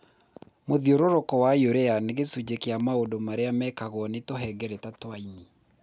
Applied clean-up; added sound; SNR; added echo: none; none; none; none.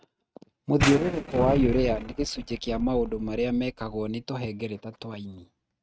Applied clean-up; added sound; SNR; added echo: neural mask model RNNoise.